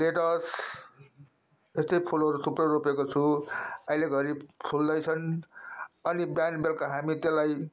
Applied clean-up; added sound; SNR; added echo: none; none; none; none.